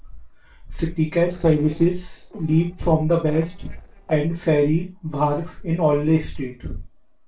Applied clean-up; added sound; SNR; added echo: neural separator model SepFormer DNS4.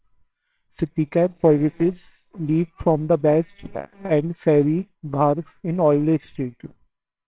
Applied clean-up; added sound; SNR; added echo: neural separator model SepFormer WHAMR!.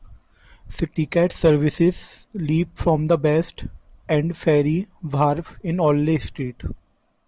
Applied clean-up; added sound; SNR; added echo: none; none; none; none.